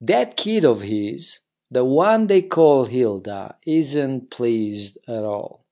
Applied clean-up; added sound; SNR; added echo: none; none; none; none.